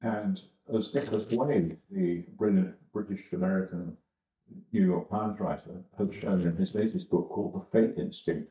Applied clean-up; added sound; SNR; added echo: neural mask model DeepFilterNet 3.